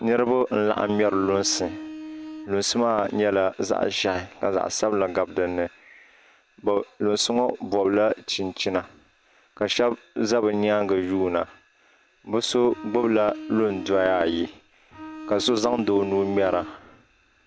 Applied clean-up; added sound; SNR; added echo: none; Bowed string instrument; 13 dB; none.